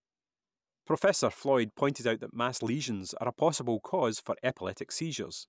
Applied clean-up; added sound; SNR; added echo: none; none; none; none.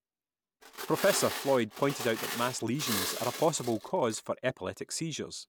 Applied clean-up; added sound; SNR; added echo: none; Glass; 7 dB; none.